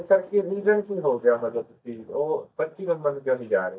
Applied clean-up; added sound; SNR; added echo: neural mask model DeepFilterNet 3.